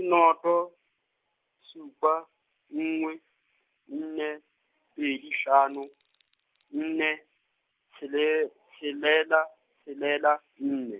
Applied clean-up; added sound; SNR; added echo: none; none; none; none.